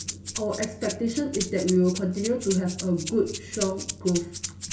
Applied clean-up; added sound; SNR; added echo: none; Rattle (instrument); 10 dB; reverberation time 0.4 s.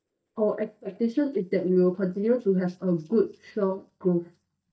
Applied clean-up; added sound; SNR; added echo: neural mask model DeepFilterNet 3.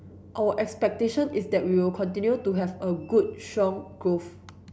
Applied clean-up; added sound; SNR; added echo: none; none; none; none.